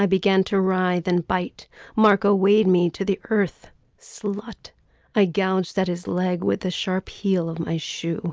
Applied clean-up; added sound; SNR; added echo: none; none; none; none.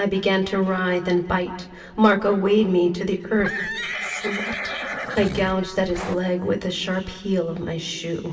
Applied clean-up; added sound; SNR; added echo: none; Livestock, farm animals, working animals; 7 dB; reverberation time 1.8 s.